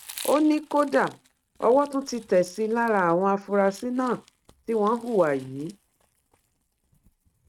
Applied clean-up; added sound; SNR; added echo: neural mask model RNNoise.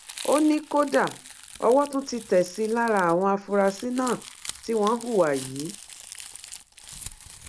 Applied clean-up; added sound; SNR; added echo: none; Crumpling, crinkling; 15 dB; none.